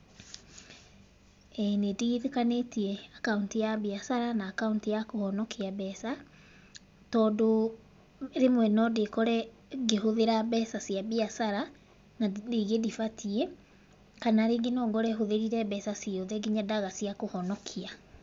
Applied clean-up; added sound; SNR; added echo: none; none; none; none.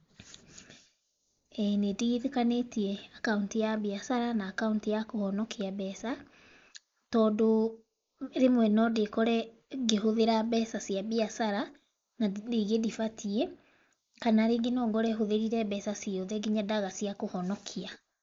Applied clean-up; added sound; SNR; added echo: neural mask model Resemble Enhance denoiser.